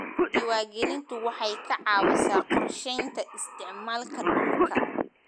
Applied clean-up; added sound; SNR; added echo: none; Cough; -3 dB; none.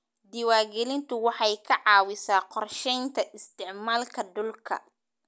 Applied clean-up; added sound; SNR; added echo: none; none; none; none.